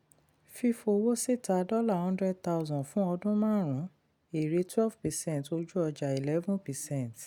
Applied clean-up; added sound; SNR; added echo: none; none; none; none.